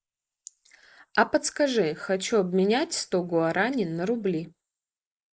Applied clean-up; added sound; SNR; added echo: neural mask model Resemble Enhance denoiser.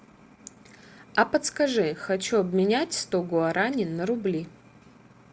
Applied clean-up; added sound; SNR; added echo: none; none; none; none.